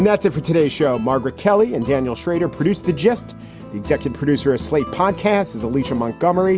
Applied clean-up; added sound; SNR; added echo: none; none; none; none.